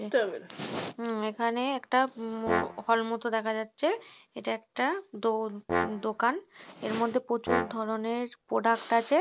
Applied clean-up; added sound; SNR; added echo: none; Brass instrument; 5 dB; none.